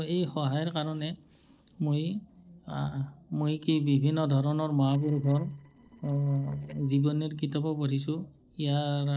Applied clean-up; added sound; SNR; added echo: neural separator model SepFormer DNS4.